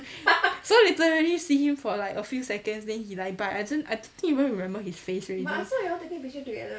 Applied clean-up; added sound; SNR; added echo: none; none; none; none.